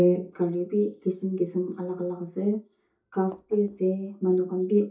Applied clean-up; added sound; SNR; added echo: neural mask model DeepFilterNet 3.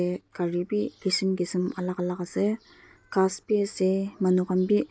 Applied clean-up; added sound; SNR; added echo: none; none; none; none.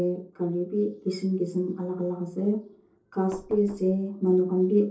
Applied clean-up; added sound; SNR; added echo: neural separator model SepFormer DNS4.